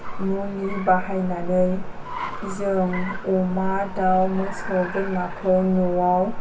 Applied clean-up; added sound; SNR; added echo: none; Car; 16 dB; reverberation time 0.2 s.